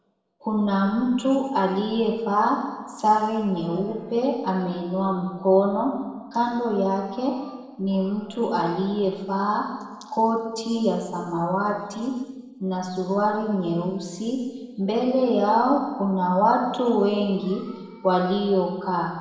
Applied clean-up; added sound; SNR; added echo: none; none; none; reverberation time 1.2 s.